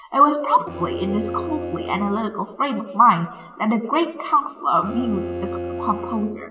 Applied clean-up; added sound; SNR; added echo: none; Bowed string instrument; 11 dB; reverberation time 2.1 s.